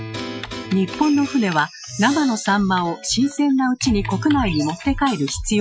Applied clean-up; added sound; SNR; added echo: classical method Wiener filter.